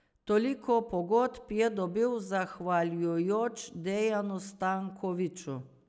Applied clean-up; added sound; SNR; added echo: none; none; none; none.